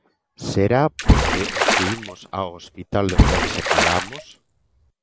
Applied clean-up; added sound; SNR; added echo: none; Water / Splash, splatter; -5 dB; none.